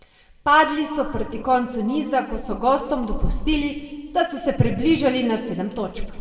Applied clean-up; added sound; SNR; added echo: none; none; none; reverberation time 1.5 s.